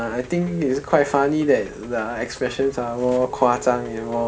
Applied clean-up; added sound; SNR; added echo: none; Rain + Telephone; 17 dB; none.